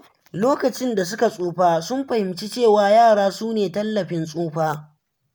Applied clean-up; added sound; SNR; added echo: none; none; none; none.